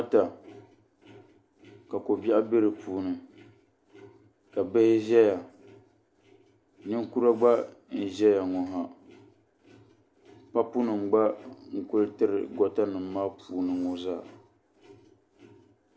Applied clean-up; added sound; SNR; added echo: none; none; none; none.